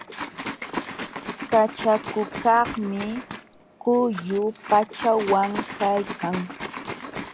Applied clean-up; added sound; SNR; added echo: none; Liquid; 9 dB; none.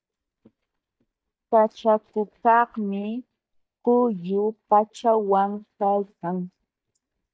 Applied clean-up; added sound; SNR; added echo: neural mask model DeepFilterNet 3.